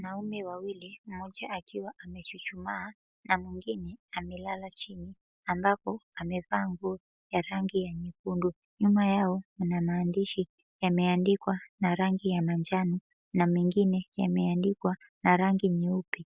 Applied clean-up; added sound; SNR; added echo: none; none; none; none.